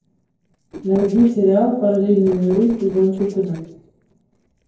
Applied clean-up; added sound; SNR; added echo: neural separator model SepFormer DNS4.